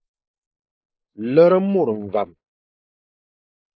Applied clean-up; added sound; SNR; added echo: neural mask model Resemble Enhance denoiser.